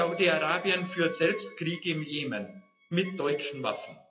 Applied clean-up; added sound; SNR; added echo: classical method WPE with log-MMSE.